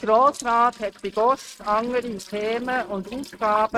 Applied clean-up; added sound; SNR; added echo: neural mask model RNNoise.